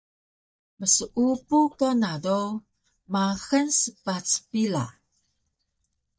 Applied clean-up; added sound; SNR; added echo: neural mask model DeepFilterNet 3.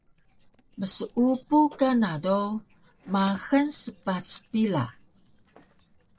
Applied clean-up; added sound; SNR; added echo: neural separator model SepFormer DNS4.